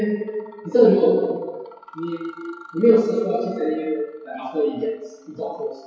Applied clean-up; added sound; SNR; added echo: classical method WPE with log-MMSE.